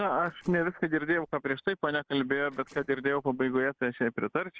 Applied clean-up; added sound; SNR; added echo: neural separator model SepFormer DNS4.